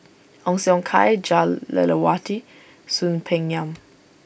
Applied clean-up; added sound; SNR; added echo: none; none; none; none.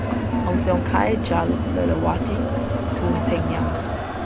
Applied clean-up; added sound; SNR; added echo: none; Crowd; -4 dB; none.